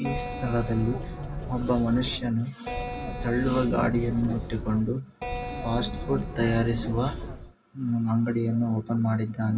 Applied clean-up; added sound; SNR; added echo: none; Keyboard (musical); 6 dB; reverberation time 0.4 s.